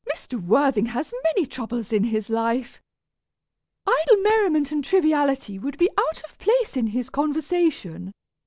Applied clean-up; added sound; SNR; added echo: neural separator model SepFormer DNS4.